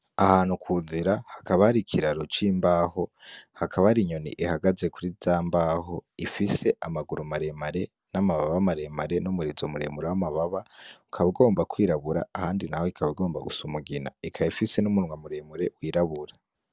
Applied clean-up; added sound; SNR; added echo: none; none; none; none.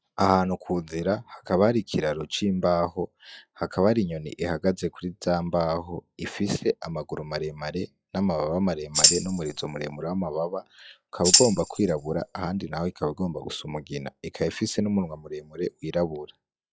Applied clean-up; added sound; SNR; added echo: classical method log-MMSE.